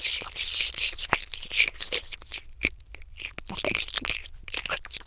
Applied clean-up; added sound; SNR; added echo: neural diffusion model UNIVERSE++.